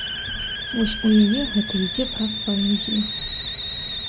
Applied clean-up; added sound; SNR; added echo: none; Hiss; 3 dB; none.